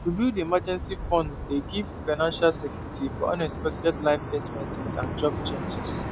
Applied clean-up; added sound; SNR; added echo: none; Chirp, tweet; 5 dB; none.